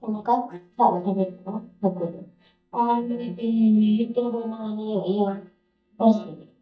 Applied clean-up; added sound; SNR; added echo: neural mask model DeepFilterNet 3.